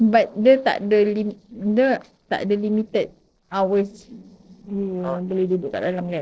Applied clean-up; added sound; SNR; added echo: neural separator model SepFormer DNS4.